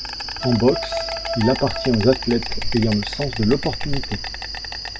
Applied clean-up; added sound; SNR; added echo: none; Insect + Bowed string instrument; 7 dB; none.